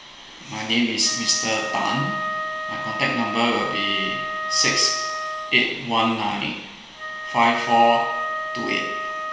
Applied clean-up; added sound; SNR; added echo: none; Wind instrument, woodwind instrument; 6 dB; reverberation time 1.1 s.